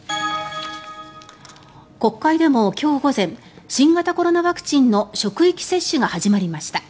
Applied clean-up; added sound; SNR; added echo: none; none; none; none.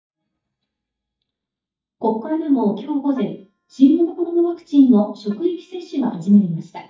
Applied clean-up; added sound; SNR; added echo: neural mask model DeepFilterNet 3.